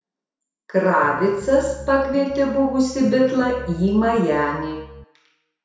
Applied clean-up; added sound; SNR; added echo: none; Piano; 17 dB; reverberation time 0.7 s.